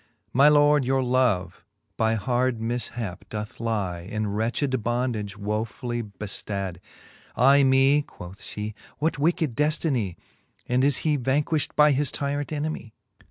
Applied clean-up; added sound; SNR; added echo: none; none; none; none.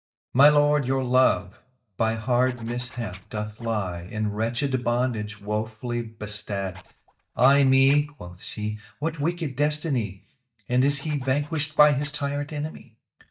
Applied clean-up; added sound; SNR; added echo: neural mask model DeepFilterNet 3.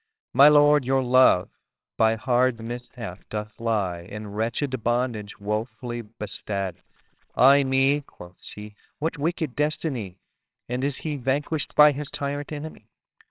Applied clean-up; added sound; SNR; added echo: neural separator model SepFormer WHAMR!.